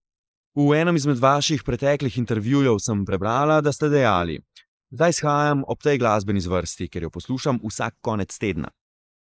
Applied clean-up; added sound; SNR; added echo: neural mask model Resemble Enhance denoiser.